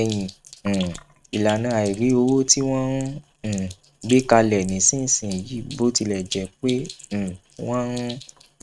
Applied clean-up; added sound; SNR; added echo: neural mask model RNNoise.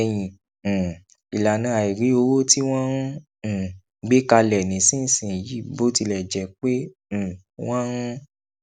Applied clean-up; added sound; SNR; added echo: none; none; none; none.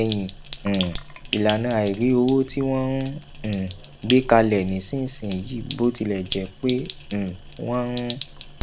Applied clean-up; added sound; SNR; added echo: none; Sink (filling or washing); 8 dB; none.